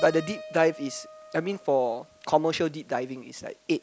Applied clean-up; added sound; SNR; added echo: none; Keyboard (musical); 19 dB; none.